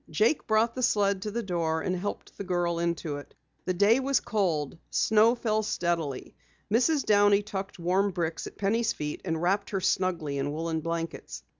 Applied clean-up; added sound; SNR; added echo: none; none; none; none.